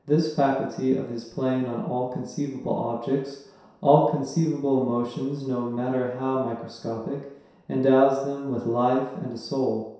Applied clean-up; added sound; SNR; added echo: none; none; none; reverberation time 0.7 s.